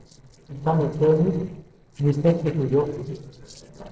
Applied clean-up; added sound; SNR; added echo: neural separator model SepFormer DNS4.